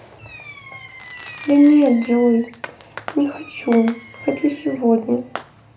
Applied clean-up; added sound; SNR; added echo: none; Fireworks; 18 dB; reverberation time 0.3 s.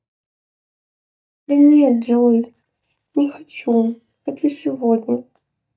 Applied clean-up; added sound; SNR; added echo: neural mask model DeepFilterNet 3.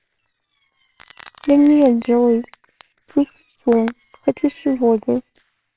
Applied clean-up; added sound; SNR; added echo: neural separator model SepFormer WHAMR!.